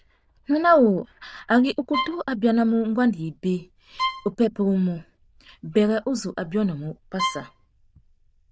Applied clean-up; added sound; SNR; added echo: neural diffusion model UNIVERSE++.